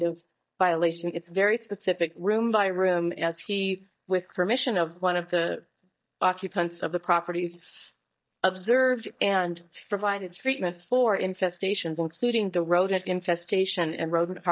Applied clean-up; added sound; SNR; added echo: neural mask model DeepFilterNet 3.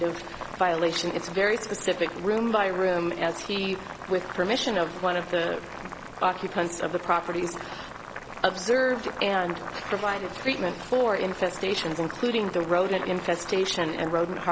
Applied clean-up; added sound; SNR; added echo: none; Boiling; 12 dB; none.